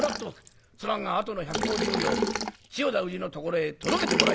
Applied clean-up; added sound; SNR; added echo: none; Liquid; 1 dB; none.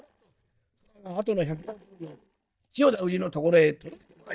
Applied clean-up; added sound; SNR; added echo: neural mask model DeepFilterNet 3.